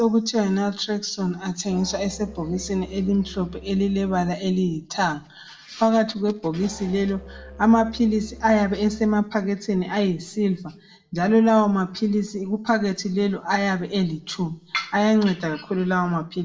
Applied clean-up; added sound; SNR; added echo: none; Musical instrument; 20 dB; reverberation time 0.4 s.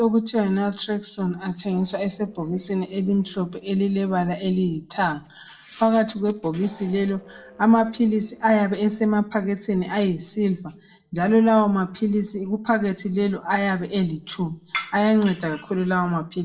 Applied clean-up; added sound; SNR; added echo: neural separator model SepFormer DNS4.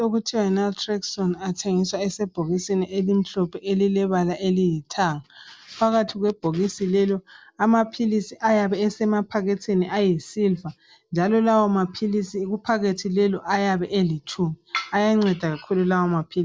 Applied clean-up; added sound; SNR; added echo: none; none; none; none.